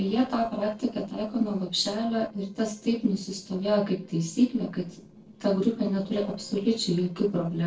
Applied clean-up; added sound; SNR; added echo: neural separator model SepFormer DNS4.